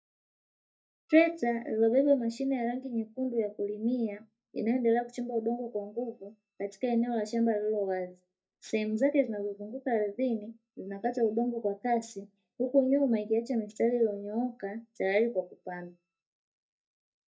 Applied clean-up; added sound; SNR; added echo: neural mask model DeepFilterNet 3.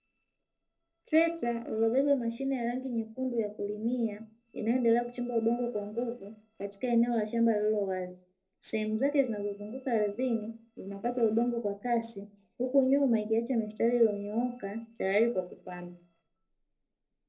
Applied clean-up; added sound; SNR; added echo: neural separator model SepFormer DNS4.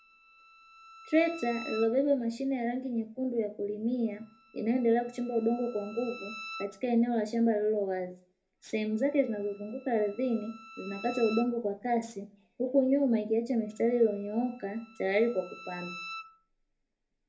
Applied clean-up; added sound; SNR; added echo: none; Bowed string instrument; 19 dB; reverberation time 0.3 s.